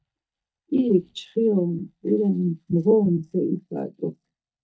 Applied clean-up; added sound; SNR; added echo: neural mask model DeepFilterNet 3.